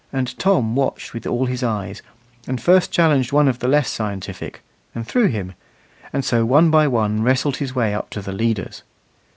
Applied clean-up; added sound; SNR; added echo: none; none; none; none.